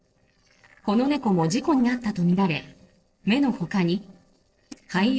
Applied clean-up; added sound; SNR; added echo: neural separator model SepFormer DNS4.